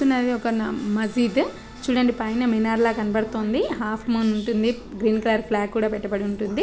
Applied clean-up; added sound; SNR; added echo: none; none; none; none.